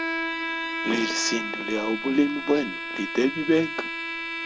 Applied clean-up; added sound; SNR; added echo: none; Bowed string instrument; 4 dB; none.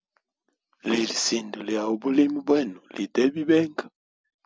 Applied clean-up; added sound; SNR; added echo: none; none; none; none.